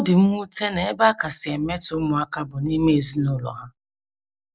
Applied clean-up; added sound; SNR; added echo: none; none; none; none.